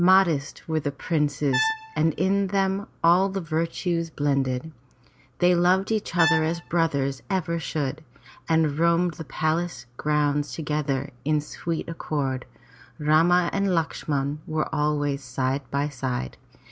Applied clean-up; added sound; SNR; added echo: none; Brass instrument; 7 dB; none.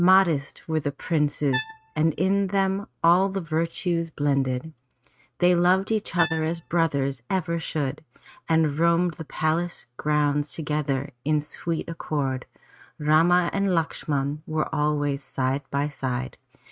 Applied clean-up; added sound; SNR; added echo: neural mask model RNNoise.